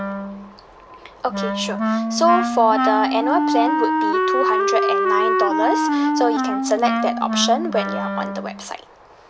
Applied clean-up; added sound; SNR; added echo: none; Wind instrument, woodwind instrument; -2 dB; none.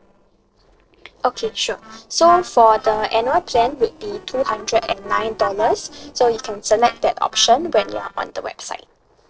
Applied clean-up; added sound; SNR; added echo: neural separator model SepFormer DNS4.